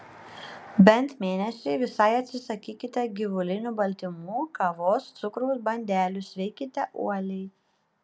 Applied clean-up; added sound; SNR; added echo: none; none; none; none.